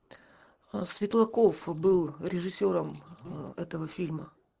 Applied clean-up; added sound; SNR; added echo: neural mask model Resemble Enhance denoiser.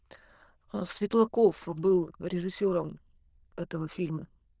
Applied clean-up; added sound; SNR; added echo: neural diffusion model UNIVERSE++.